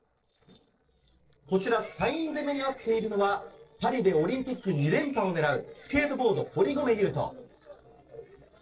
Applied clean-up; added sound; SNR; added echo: neural separator model SepFormer DNS4.